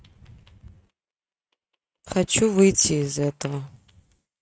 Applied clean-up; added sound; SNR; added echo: neural mask model RNNoise.